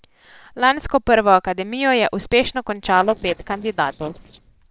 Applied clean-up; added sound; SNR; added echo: neural separator model SepFormer DNS4.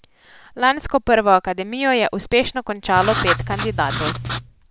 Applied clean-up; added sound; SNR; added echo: none; Writing; 4 dB; none.